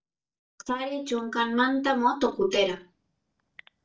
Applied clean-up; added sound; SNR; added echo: neural mask model DeepFilterNet 3.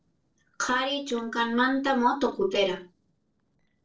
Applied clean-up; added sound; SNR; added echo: neural separator model SepFormer DNS4.